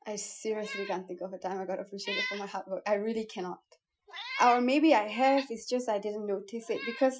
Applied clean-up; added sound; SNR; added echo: classical method Wiener filter.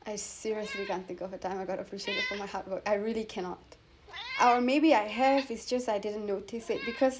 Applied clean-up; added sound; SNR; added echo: none; Meow; 13 dB; none.